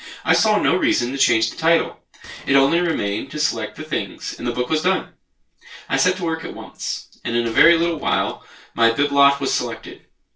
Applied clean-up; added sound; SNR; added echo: neural separator model SepFormer DNS4.